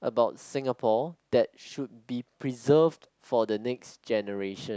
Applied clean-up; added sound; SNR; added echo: none; none; none; none.